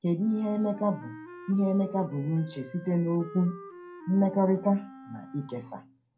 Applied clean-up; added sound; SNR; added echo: none; Wind instrument, woodwind instrument; 17 dB; reverberation time 0.2 s.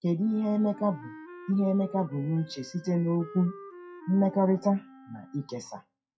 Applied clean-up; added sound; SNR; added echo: classical method WPE with log-MMSE.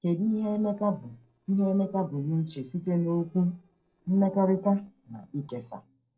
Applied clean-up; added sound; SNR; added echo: neural separator model SepFormer DNS4.